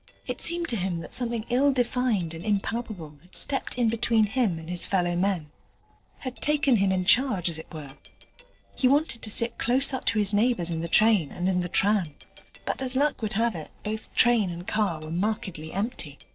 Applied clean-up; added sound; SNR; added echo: neural separator model SepFormer DNS4.